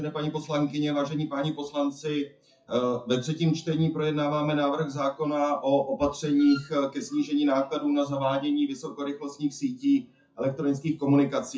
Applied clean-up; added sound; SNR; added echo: classical method WPE with log-MMSE.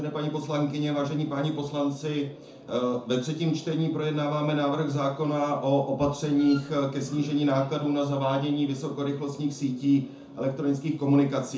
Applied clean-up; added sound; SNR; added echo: none; Wind instrument, woodwind instrument; 19 dB; reverberation time 0.6 s.